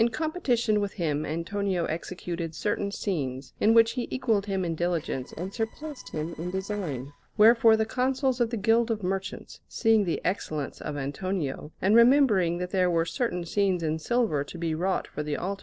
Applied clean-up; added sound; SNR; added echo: neural separator model SepFormer DNS4.